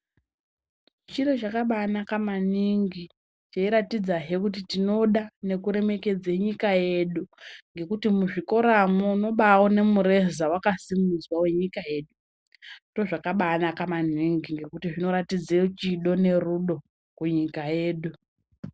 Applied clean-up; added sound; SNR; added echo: none; none; none; none.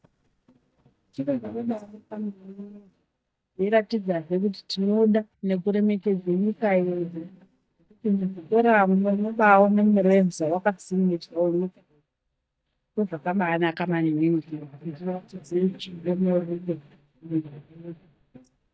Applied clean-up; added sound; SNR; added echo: neural mask model DeepFilterNet 3.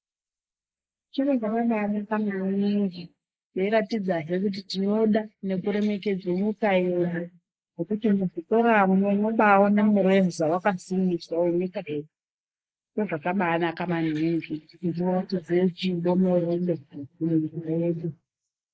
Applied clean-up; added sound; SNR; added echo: neural mask model Resemble Enhance denoiser.